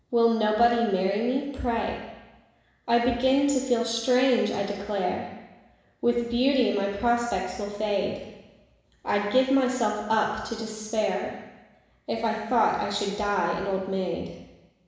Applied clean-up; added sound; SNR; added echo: none; none; none; reverberation time 1.0 s.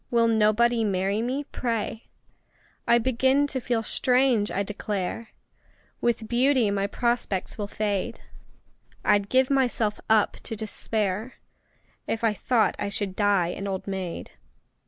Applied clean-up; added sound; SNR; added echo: none; none; none; none.